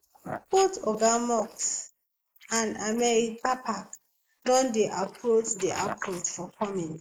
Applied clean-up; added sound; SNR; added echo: neural mask model Resemble Enhance denoiser.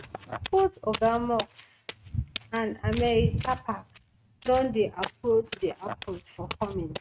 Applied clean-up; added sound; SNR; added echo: neural mask model RNNoise.